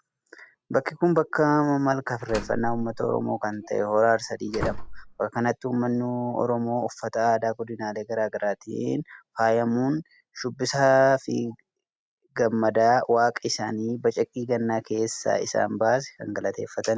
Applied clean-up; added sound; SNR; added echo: none; Slam; 10 dB; none.